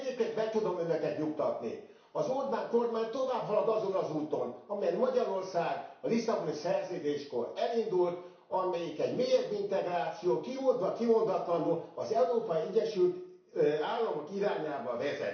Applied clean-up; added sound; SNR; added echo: none; none; none; reverberation time 0.6 s.